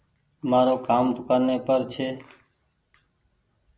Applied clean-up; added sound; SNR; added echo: none; none; none; none.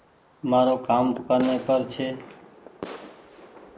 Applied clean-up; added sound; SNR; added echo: none; Fireworks; 16 dB; none.